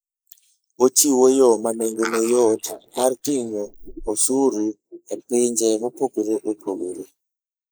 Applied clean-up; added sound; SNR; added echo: neural mask model Resemble Enhance denoiser.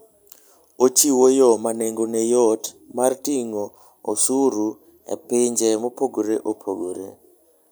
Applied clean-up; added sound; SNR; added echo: none; none; none; none.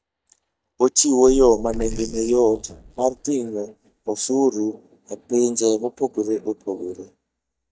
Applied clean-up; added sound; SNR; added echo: neural mask model DeepFilterNet 3.